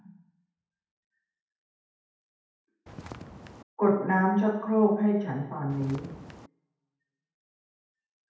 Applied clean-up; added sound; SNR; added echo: none; Walk, footsteps; 13 dB; reverberation time 0.8 s.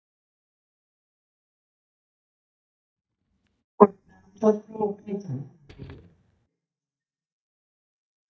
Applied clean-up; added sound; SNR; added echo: neural mask model DeepFilterNet 3.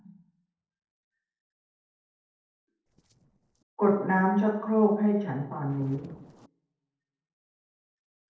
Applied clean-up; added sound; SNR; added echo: neural separator model SepFormer DNS4.